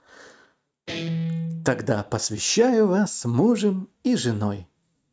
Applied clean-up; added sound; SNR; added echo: neural mask model RNNoise.